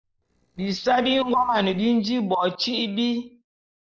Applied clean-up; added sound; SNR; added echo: neural separator model SepFormer DNS4.